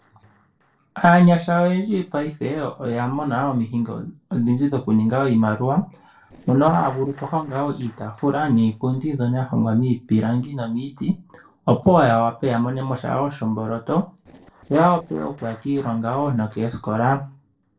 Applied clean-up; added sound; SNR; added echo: neural separator model SepFormer DNS4.